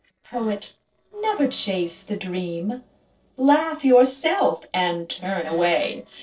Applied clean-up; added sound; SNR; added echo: neural separator model SepFormer DNS4.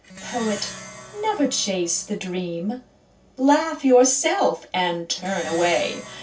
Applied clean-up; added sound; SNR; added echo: none; Plucked string instrument; 17 dB; reverberation time 0.2 s.